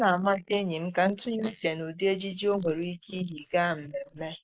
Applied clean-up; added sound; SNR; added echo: neural mask model Resemble Enhance denoiser.